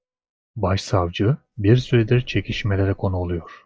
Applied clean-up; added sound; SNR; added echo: neural mask model DeepFilterNet 3.